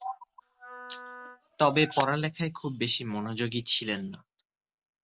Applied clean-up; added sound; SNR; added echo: none; Wind instrument, woodwind instrument; 17 dB; none.